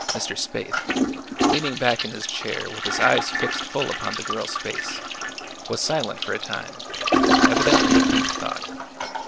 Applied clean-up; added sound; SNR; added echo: none; Toilet flush; -4 dB; none.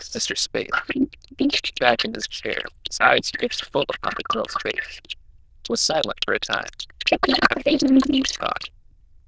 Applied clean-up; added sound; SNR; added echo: neural diffusion model UNIVERSE++.